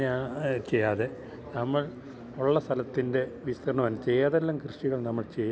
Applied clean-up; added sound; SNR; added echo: none; none; none; none.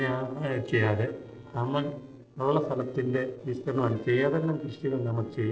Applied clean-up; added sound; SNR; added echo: neural separator model SepFormer DNS4.